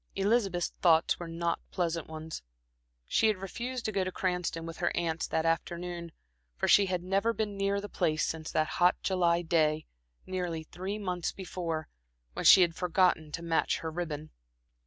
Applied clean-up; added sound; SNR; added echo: none; none; none; none.